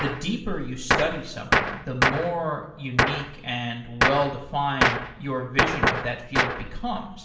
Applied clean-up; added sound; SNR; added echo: none; Gunshot, gunfire; -2 dB; reverberation time 0.9 s.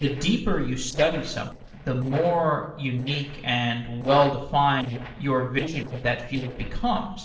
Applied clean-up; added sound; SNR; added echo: neural separator model SepFormer DNS4.